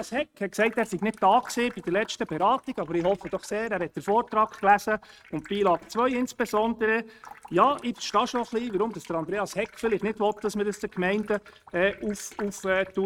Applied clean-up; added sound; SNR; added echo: neural mask model RNNoise.